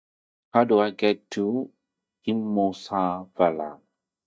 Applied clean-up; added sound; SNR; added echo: neural mask model DeepFilterNet 3.